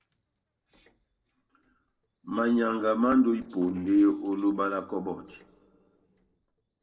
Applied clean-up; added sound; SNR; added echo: neural separator model SepFormer DNS4.